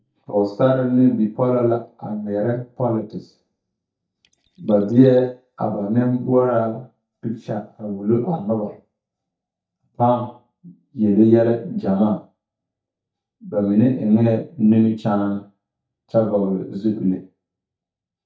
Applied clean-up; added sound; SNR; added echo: neural mask model DeepFilterNet 3.